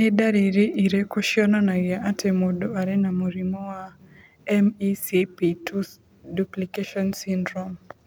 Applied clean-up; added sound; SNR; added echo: none; none; none; none.